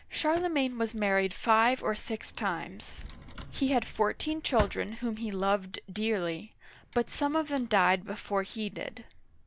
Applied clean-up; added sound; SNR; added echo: none; Drawer open or close; 15 dB; none.